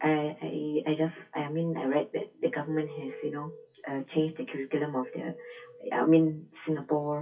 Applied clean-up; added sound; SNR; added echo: classical method WPE with log-MMSE.